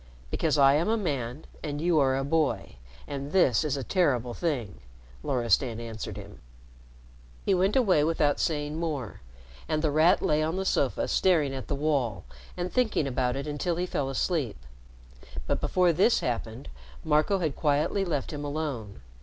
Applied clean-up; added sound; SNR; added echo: none; none; none; none.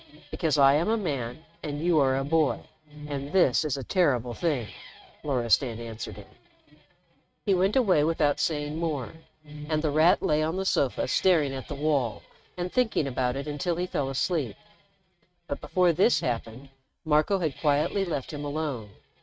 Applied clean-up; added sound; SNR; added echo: neural mask model RNNoise.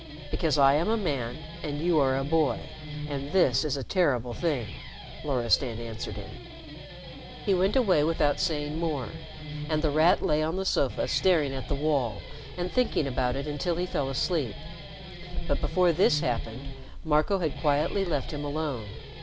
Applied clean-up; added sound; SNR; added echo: none; Guitar; 14 dB; none.